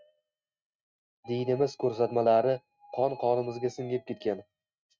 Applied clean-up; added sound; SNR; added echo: neural mask model RNNoise.